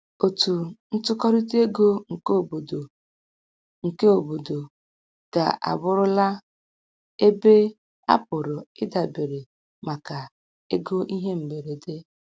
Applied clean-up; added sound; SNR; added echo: none; none; none; none.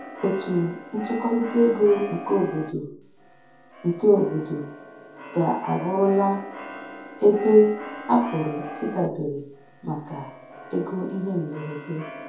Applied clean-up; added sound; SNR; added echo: none; Keyboard (musical); 15 dB; reverberation time 0.6 s.